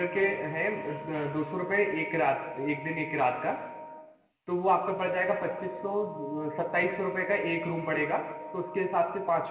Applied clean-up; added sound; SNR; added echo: none; Wind instrument, woodwind instrument; 12 dB; reverberation time 1.4 s.